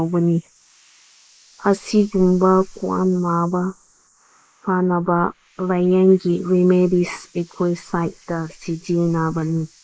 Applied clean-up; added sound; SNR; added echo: neural mask model Resemble Enhance denoiser.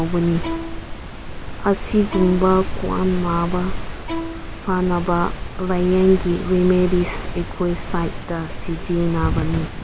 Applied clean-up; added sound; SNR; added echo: none; Bowed string instrument; 13 dB; none.